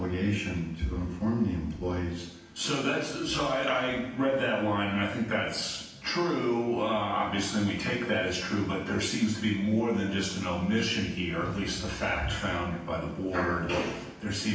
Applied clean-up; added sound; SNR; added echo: none; none; none; reverberation time 0.9 s.